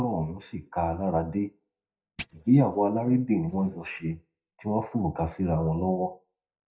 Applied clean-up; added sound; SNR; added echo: neural mask model DeepFilterNet 3.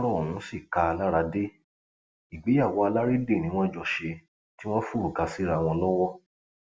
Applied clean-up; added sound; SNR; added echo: none; none; none; none.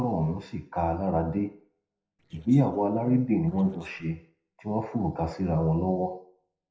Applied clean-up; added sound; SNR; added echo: neural separator model SepFormer DNS4.